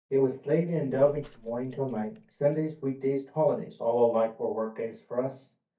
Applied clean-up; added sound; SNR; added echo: neural mask model DeepFilterNet 3.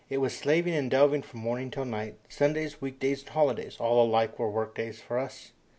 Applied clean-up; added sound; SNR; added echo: none; none; none; none.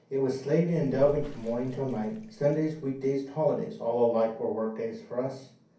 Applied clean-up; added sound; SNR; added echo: none; Bathtub (filling or washing) / Water / Splash, splatter; 15 dB; reverberation time 0.6 s.